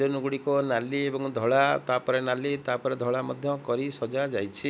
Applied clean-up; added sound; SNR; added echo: none; none; none; none.